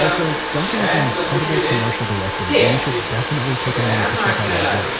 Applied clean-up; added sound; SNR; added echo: none; Domestic sounds, home sounds; -4 dB; none.